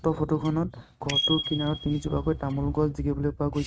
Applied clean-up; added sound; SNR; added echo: neural mask model RNNoise.